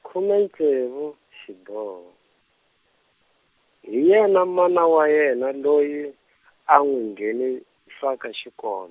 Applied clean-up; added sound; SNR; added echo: none; none; none; none.